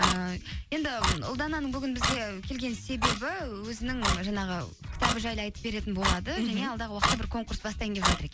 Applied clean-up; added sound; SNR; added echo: none; Clock; 1 dB; none.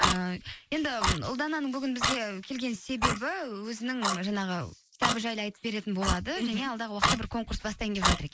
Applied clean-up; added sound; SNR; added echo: neural mask model Resemble Enhance denoiser.